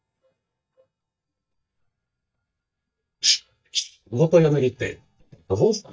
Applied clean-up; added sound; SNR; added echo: neural mask model DeepFilterNet 3.